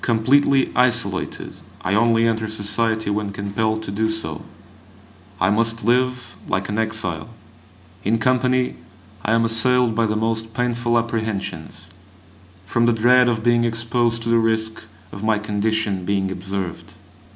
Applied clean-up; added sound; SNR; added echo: none; none; none; none.